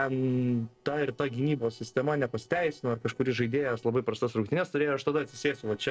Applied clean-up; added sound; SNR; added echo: neural separator model SepFormer DNS4.